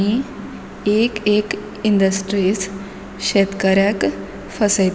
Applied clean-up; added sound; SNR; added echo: none; none; none; none.